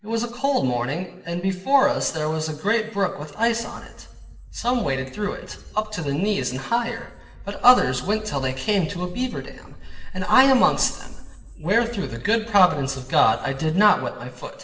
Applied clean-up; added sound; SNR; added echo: none; Thunder / Wind; 19 dB; reverberation time 0.9 s.